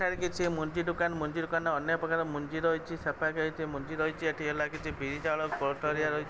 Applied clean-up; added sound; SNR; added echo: none; none; none; none.